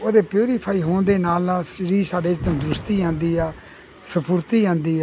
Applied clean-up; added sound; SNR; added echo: none; Fireworks; 17 dB; none.